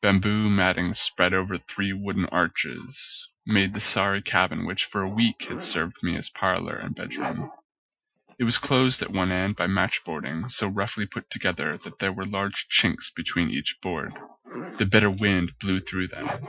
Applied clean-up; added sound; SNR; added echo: classical method Wiener filter.